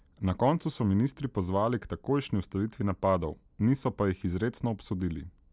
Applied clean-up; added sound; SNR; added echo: none; none; none; none.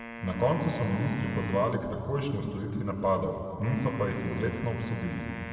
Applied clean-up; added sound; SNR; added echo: none; Wind instrument, woodwind instrument; 12 dB; reverberation time 2.5 s.